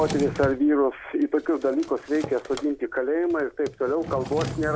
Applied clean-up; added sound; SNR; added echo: none; Drawer open or close; 12 dB; none.